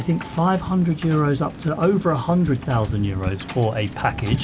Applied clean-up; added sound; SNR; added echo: none; Wind / Boat, Water vehicle; 11 dB; none.